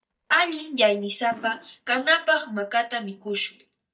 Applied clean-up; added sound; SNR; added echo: neural mask model DeepFilterNet 3.